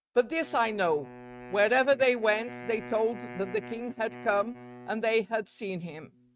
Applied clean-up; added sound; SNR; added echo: neural mask model RNNoise.